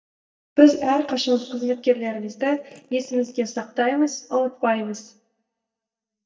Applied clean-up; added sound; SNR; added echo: neural mask model DeepFilterNet 3.